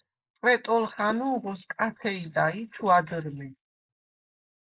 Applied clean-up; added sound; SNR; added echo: neural mask model Resemble Enhance denoiser.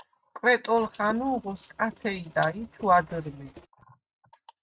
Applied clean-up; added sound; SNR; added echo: neural mask model RNNoise.